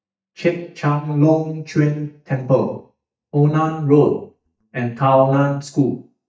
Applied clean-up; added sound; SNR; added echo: neural mask model DeepFilterNet 3.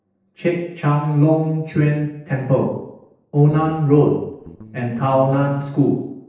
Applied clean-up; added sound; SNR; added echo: neural separator model SepFormer DNS4.